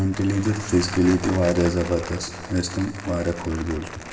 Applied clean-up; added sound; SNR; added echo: none; Crumpling, crinkling; 13 dB; reverberation time 1.9 s.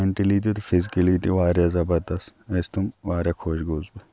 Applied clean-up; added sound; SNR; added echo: none; none; none; none.